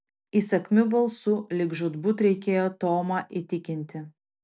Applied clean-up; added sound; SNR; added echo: none; none; none; none.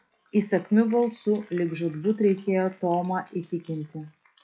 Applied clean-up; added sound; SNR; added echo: classical method log-MMSE.